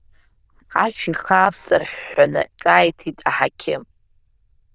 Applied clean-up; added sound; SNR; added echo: neural diffusion model UNIVERSE++.